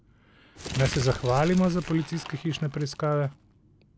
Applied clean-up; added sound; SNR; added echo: none; Crumpling, crinkling; 12 dB; none.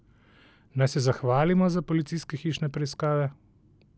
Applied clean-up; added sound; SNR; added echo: none; none; none; none.